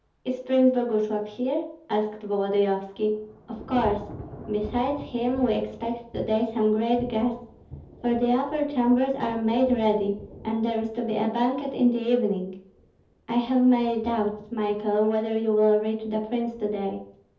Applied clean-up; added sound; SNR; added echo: none; Thunder / Rain; 20 dB; reverberation time 0.5 s.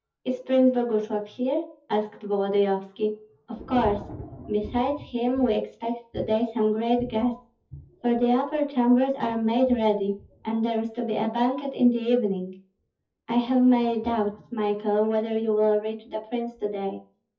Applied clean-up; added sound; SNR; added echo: classical method WPE with log-MMSE.